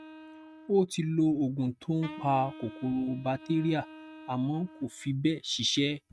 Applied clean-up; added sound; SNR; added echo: neural mask model RNNoise.